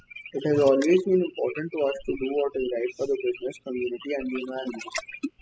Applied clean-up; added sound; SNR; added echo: classical method spectral subtraction.